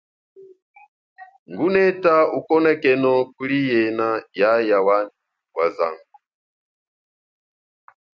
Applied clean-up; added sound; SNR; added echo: none; none; none; none.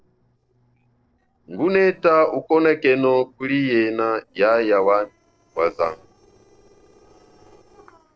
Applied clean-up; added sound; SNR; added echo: neural separator model SepFormer DNS4.